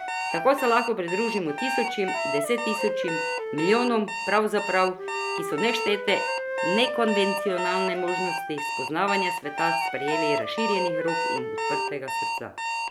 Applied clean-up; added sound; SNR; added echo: none; Wind instrument, woodwind instrument + Alarm; 2 dB; none.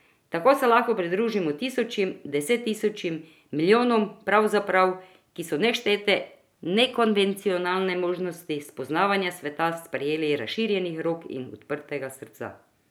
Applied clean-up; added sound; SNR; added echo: none; none; none; none.